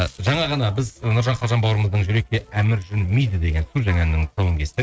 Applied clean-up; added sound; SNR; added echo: neural mask model RNNoise.